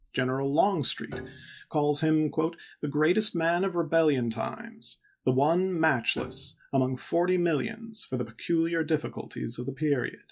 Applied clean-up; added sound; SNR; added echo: classical method log-MMSE.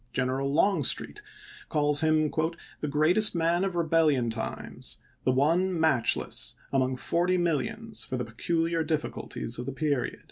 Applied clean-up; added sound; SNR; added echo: none; none; none; none.